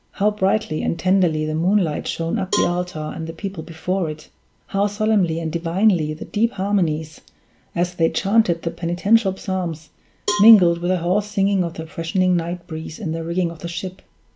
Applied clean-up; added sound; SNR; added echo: none; Cowbell; 12 dB; none.